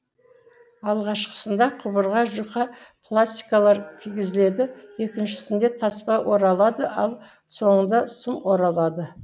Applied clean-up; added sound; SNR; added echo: none; none; none; none.